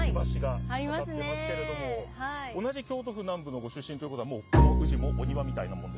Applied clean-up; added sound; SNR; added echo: none; Bowed string instrument; -5 dB; none.